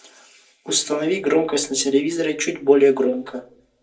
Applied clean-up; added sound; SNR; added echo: none; none; none; reverberation time 0.2 s.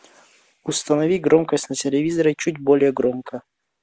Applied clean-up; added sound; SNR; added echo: none; none; none; none.